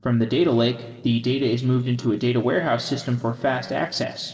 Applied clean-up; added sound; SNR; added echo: neural separator model SepFormer DNS4.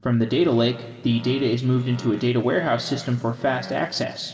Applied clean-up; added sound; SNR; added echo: none; Animal; 19 dB; reverberation time 2.1 s.